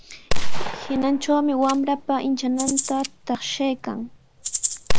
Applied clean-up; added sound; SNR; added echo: none; Gunshot, gunfire + Rattle (instrument); -2 dB; none.